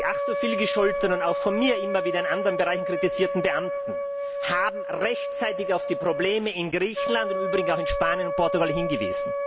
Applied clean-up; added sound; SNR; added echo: none; Wind instrument, woodwind instrument; 2 dB; none.